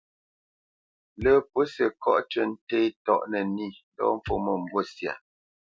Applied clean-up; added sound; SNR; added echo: none; Bass drum; 13 dB; none.